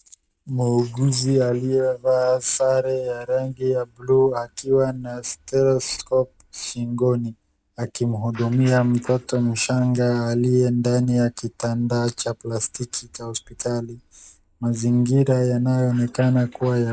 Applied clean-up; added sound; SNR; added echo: neural mask model Resemble Enhance denoiser.